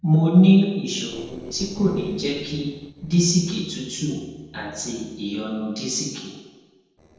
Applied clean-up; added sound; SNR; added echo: neural separator model SepFormer DNS4.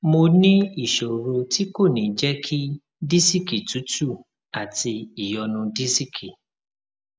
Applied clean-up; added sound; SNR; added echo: none; none; none; none.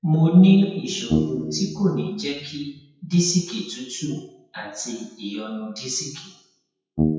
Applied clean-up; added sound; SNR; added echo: classical method WPE with log-MMSE.